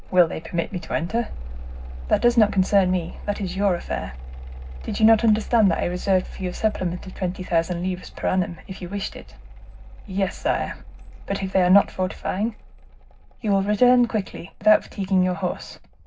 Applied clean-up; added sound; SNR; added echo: none; Mechanical fan; 12 dB; reverberation time 0.4 s.